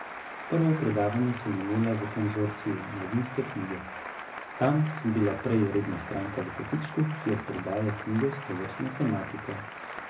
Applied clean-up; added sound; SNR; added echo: none; Applause; 10 dB; reverberation time 0.4 s.